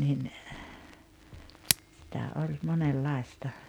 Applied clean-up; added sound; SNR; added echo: none; Scissors; 7 dB; none.